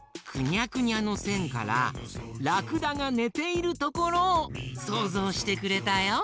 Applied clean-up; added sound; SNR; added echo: none; none; none; none.